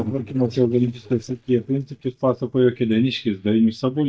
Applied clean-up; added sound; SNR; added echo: neural mask model DeepFilterNet 3.